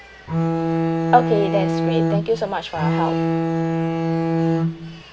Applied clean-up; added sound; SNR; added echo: none; Bowed string instrument; -4 dB; none.